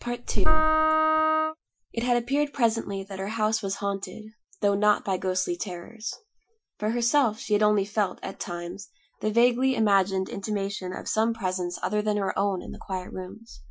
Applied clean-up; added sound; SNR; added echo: classical method Wiener filter.